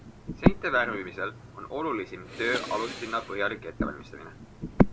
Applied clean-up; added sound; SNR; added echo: none; Breathing; -2 dB; none.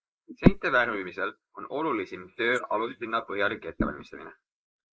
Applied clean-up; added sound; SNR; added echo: neural mask model Resemble Enhance denoiser.